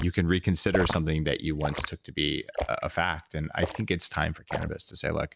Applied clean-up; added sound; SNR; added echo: none; Liquid; 9 dB; none.